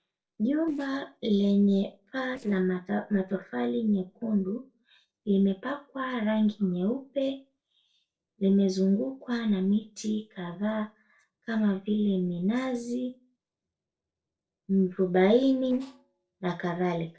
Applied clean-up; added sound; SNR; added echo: neural separator model SepFormer DNS4.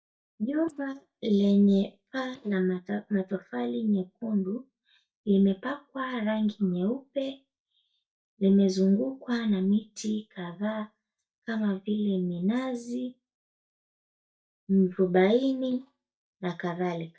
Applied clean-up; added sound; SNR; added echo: neural mask model DeepFilterNet 3.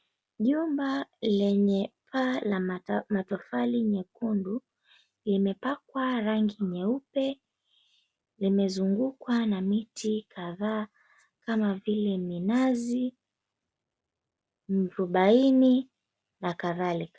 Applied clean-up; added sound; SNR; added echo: none; none; none; none.